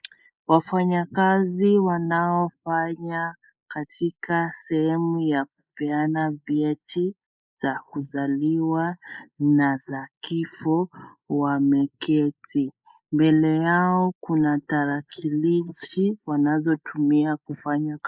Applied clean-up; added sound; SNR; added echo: neural mask model Resemble Enhance denoiser.